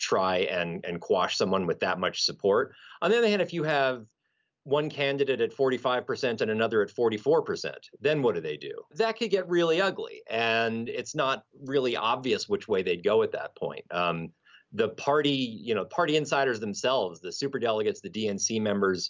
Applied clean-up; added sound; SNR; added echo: none; none; none; none.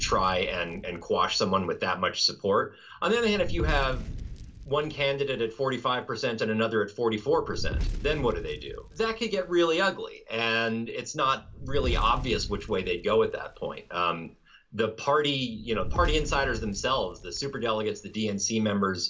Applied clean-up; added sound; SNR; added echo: none; Fire; 8 dB; reverberation time 0.2 s.